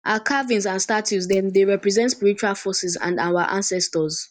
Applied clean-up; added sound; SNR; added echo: neural mask model DeepFilterNet 3.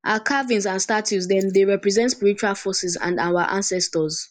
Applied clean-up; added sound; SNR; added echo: neural mask model Resemble Enhance denoiser.